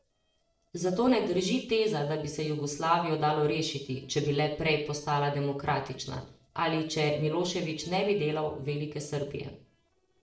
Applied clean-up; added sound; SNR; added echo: neural separator model SepFormer DNS4.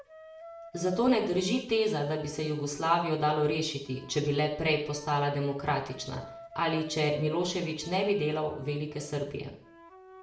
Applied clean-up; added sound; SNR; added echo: none; Wind instrument, woodwind instrument; 19 dB; reverberation time 0.5 s.